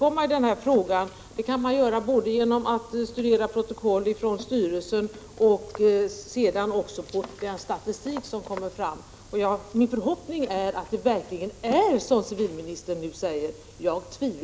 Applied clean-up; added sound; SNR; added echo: none; none; none; none.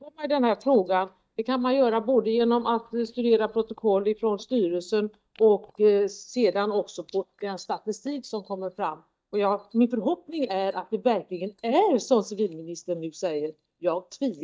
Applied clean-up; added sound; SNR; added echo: neural mask model DeepFilterNet 3.